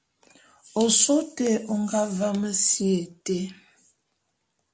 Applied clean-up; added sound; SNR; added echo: none; none; none; none.